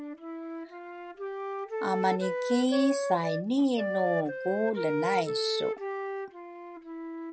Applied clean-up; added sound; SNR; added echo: none; Wind instrument, woodwind instrument; 3 dB; none.